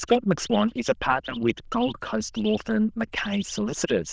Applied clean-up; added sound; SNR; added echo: neural diffusion model UNIVERSE++.